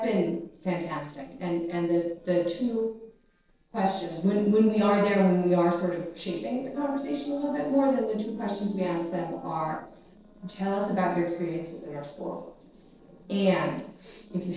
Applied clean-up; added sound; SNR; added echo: neural separator model SepFormer DNS4.